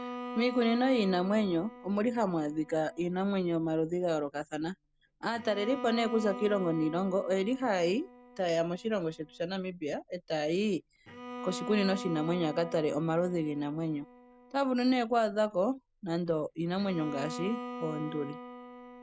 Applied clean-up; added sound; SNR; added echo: none; Bowed string instrument; 13 dB; none.